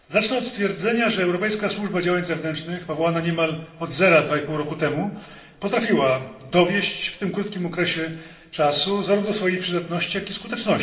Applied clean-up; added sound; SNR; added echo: none; none; none; reverberation time 0.9 s.